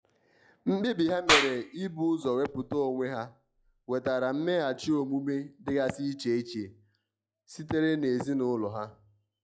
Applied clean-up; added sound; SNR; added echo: classical method log-MMSE.